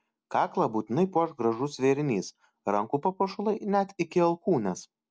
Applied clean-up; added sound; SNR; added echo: none; none; none; none.